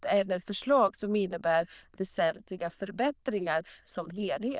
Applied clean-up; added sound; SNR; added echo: neural diffusion model UNIVERSE++.